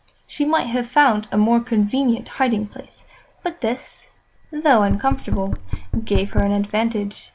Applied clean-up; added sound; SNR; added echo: none; Knock; 3 dB; none.